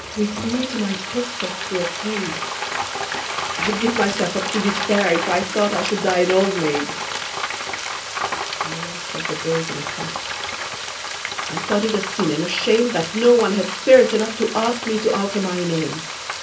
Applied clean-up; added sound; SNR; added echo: none; Frying (food); 5 dB; reverberation time 0.3 s.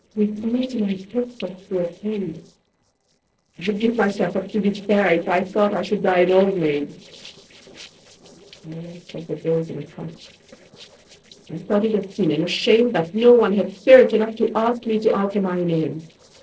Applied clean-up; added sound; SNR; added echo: neural separator model SepFormer DNS4.